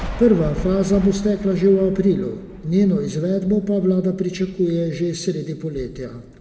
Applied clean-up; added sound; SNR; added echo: none; Thunder; 15 dB; reverberation time 1.2 s.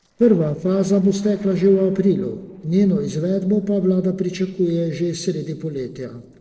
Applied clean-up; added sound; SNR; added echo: neural separator model SepFormer DNS4.